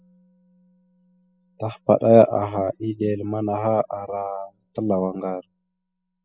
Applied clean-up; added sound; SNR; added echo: classical method spectral subtraction.